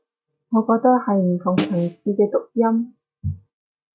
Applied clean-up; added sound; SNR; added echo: neural mask model RNNoise.